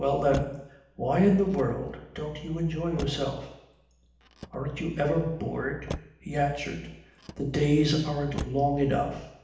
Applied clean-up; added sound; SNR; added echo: none; Motor vehicle (road); 16 dB; reverberation time 0.8 s.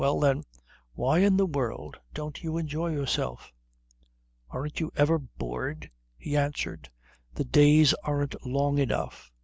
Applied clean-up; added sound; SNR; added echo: none; none; none; none.